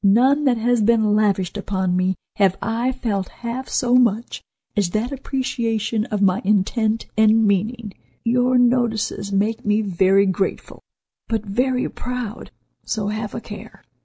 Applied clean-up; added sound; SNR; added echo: none; none; none; none.